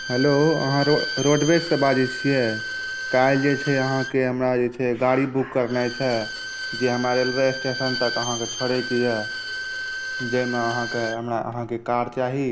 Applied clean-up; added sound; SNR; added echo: none; Bowed string instrument; 8 dB; none.